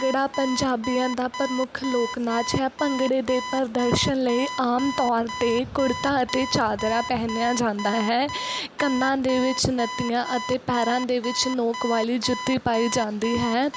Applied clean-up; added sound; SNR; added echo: none; Alarm; 10 dB; none.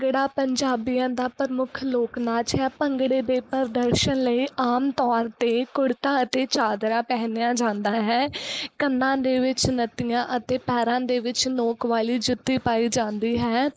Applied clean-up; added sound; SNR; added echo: neural mask model Resemble Enhance denoiser.